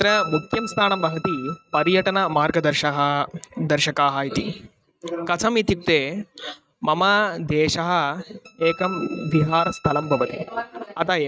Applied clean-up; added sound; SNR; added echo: neural mask model RNNoise.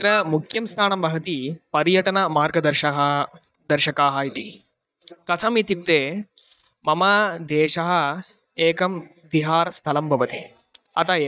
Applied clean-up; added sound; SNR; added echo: neural mask model DeepFilterNet 3.